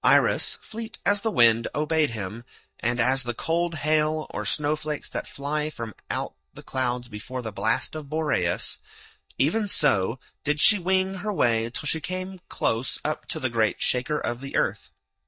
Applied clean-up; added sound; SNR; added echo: neural mask model DeepFilterNet 3.